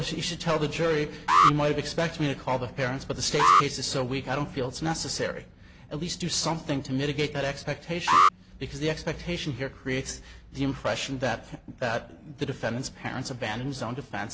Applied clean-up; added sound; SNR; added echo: none; Alarm; -3 dB; none.